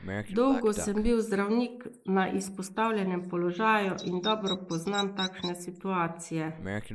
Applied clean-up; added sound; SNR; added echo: neural mask model Resemble Enhance denoiser.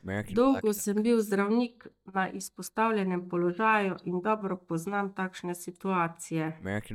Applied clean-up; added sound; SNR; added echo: neural mask model DeepFilterNet 3.